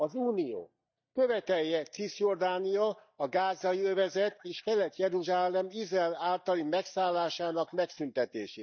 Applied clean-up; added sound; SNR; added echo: neural mask model DeepFilterNet 3.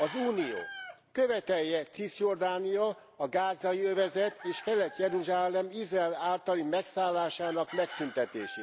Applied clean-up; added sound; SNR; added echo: none; Chicken, rooster; 17 dB; none.